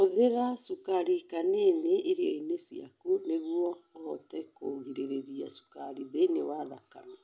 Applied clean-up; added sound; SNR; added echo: none; none; none; none.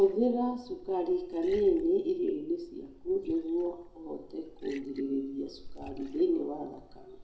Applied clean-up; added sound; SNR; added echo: none; Liquid; 18 dB; reverberation time 0.5 s.